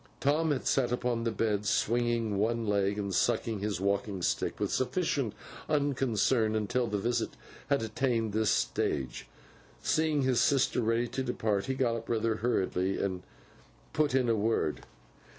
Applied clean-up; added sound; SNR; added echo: none; none; none; none.